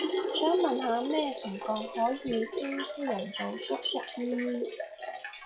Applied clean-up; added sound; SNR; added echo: classical method log-MMSE.